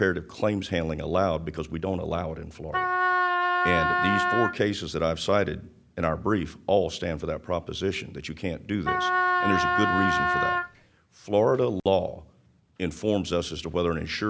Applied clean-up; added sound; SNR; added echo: none; Wind instrument, woodwind instrument; -3 dB; none.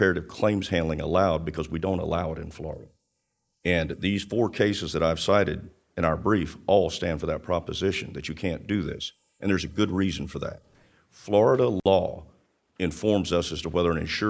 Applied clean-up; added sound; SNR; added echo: neural mask model Resemble Enhance denoiser.